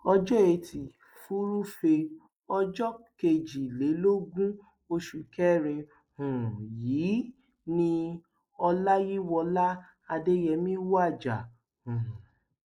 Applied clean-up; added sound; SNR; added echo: neural mask model Resemble Enhance denoiser.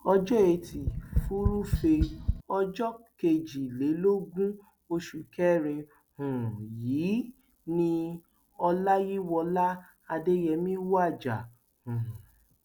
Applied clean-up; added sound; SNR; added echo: none; Tap; 2 dB; none.